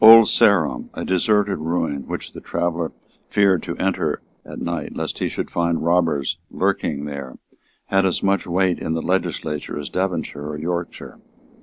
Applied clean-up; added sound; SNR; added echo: neural separator model SepFormer DNS4.